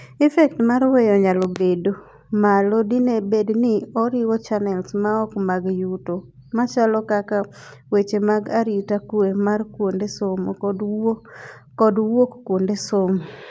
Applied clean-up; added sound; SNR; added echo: none; none; none; none.